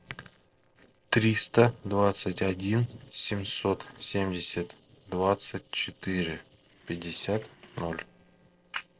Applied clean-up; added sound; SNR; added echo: neural separator model SepFormer DNS4.